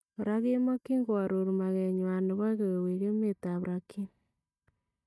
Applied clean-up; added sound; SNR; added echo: neural mask model DeepFilterNet 3.